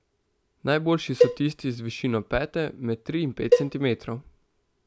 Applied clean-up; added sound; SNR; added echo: none; Cowbell; -1 dB; none.